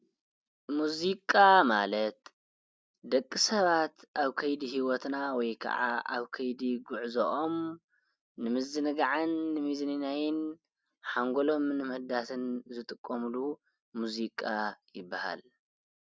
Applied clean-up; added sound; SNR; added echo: none; none; none; none.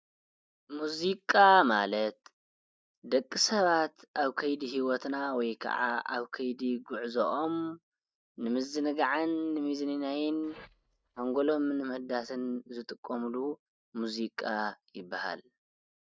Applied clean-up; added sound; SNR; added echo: neural mask model DeepFilterNet 3.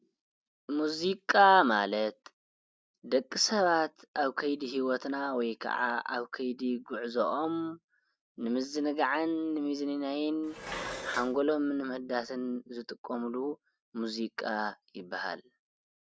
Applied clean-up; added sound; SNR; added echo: none; Dishes, pots, and pans; 11 dB; none.